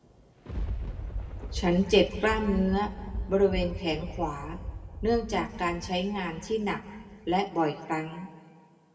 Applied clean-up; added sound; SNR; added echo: none; Thunder; 9 dB; reverberation time 1.5 s.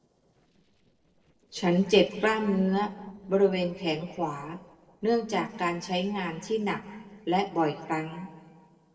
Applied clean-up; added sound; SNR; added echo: neural separator model SepFormer DNS4.